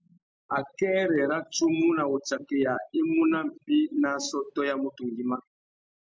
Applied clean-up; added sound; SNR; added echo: none; none; none; none.